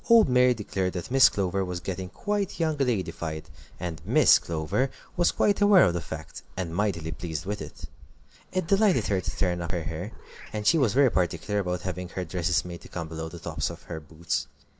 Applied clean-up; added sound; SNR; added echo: neural mask model Resemble Enhance denoiser.